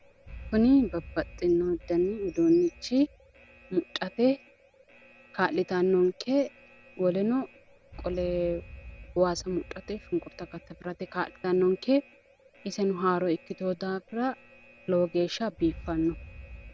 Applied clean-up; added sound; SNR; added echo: none; Alarm; 19 dB; none.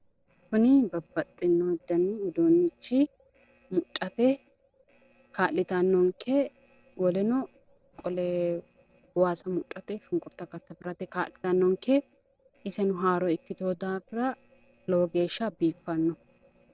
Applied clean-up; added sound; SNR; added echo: neural separator model SepFormer DNS4.